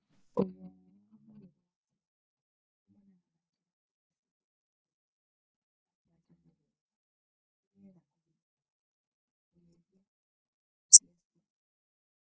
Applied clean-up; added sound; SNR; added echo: neural mask model DeepFilterNet 3.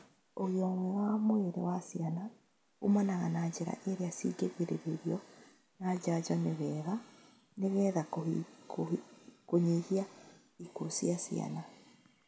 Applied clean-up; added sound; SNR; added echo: none; none; none; none.